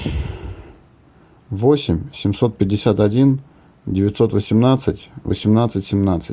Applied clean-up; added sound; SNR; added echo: none; none; none; none.